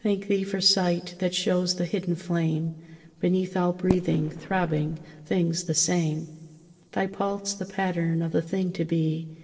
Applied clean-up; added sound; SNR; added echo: neural separator model SepFormer DNS4.